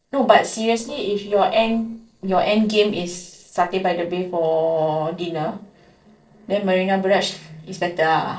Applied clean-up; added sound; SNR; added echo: neural separator model SepFormer DNS4.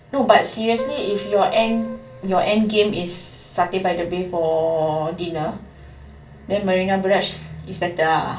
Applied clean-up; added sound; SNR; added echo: none; Keyboard (musical); 14 dB; reverberation time 0.3 s.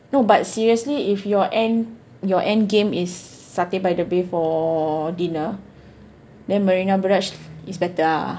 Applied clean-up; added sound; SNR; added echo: none; none; none; none.